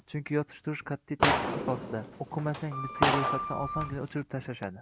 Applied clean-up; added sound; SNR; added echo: none; Gunshot, gunfire + Sliding door; -1 dB; none.